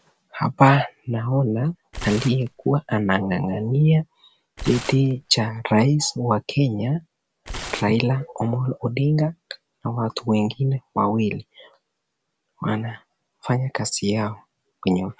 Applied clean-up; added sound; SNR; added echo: none; Tearing; 14 dB; none.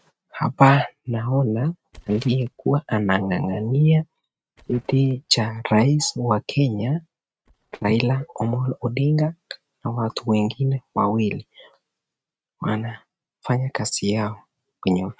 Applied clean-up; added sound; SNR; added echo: neural mask model RNNoise.